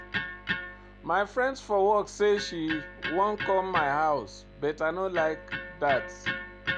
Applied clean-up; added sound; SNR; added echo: none; Electric guitar; 8 dB; none.